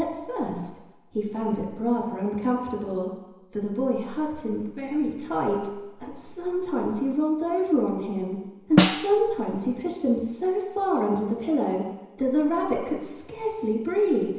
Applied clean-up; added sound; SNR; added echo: none; Snare drum; -1 dB; reverberation time 1.0 s.